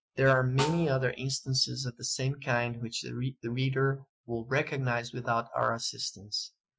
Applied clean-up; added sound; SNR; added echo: classical method Wiener filter.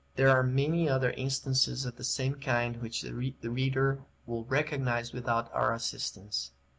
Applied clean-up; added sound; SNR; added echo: none; none; none; none.